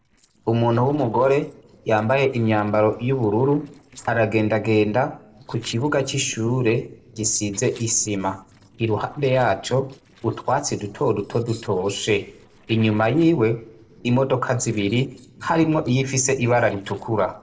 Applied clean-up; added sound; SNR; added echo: neural separator model SepFormer DNS4.